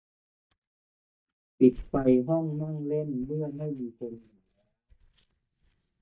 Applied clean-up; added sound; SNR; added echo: neural mask model DeepFilterNet 3.